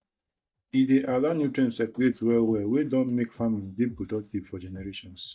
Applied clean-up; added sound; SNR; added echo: neural mask model DeepFilterNet 3.